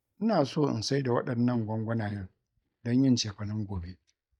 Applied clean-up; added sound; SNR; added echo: neural mask model DeepFilterNet 3.